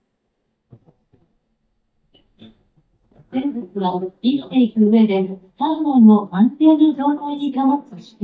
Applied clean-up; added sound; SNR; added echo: neural mask model DeepFilterNet 3.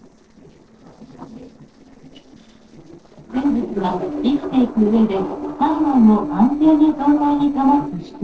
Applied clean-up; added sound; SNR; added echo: neural separator model SepFormer DNS4.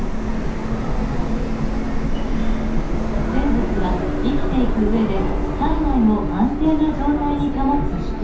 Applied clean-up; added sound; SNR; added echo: none; Subway, metro, underground; -1 dB; reverberation time 0.5 s.